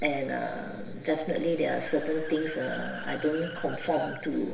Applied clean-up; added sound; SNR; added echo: none; Accelerating, revving, vroom / Car; 15 dB; reverberation time 1.0 s.